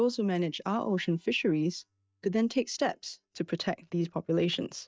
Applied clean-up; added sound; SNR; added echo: neural mask model DeepFilterNet 3.